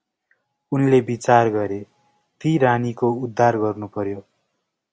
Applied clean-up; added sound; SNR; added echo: none; none; none; none.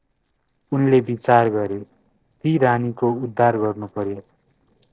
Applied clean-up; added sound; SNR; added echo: neural separator model SepFormer DNS4.